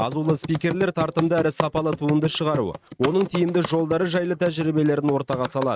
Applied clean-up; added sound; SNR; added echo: neural mask model RNNoise.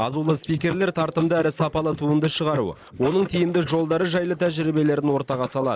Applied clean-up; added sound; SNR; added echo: neural mask model Resemble Enhance denoiser.